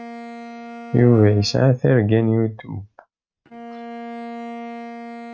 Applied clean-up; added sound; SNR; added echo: neural mask model RNNoise.